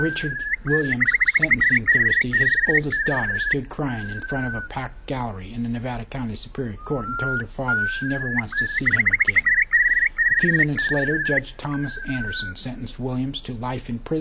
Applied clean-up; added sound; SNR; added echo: none; Bird; -4 dB; none.